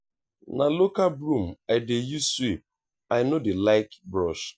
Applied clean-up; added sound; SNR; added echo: none; none; none; none.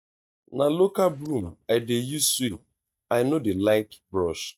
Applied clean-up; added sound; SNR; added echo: neural mask model DeepFilterNet 3.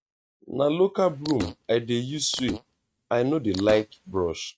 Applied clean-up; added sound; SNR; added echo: neural mask model RNNoise.